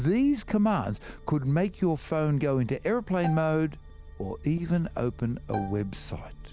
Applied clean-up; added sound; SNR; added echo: none; Bowed string instrument; 13 dB; none.